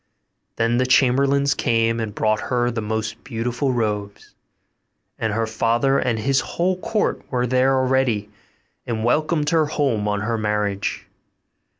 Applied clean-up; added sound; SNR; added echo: none; none; none; none.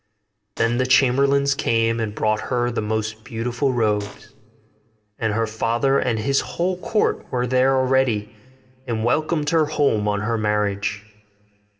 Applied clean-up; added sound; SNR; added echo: none; Fart; 17 dB; reverberation time 0.7 s.